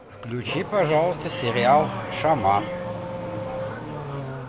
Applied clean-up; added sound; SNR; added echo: none; Accelerating, revving, vroom / Car; 6 dB; none.